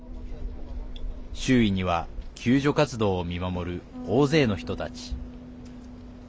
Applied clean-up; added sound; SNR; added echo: none; Bass guitar; 18 dB; none.